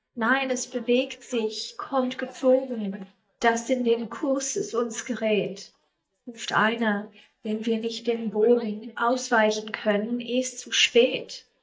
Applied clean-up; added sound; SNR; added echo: neural mask model DeepFilterNet 3.